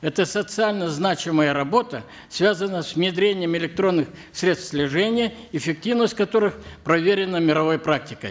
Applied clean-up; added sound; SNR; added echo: none; none; none; none.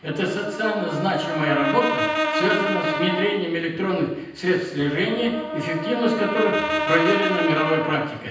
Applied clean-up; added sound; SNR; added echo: none; Brass instrument; 3 dB; reverberation time 0.9 s.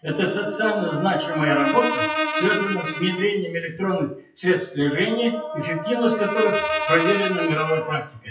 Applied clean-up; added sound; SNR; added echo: classical method WPE with log-MMSE.